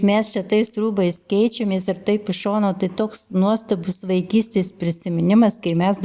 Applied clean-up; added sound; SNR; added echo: none; none; none; none.